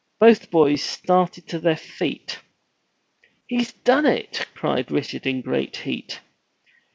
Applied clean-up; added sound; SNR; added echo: none; none; none; none.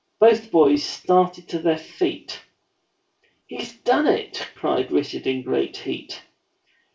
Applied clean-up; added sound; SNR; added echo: none; none; none; reverberation time 0.2 s.